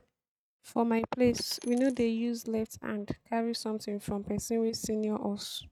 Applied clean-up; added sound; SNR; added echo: neural mask model RNNoise.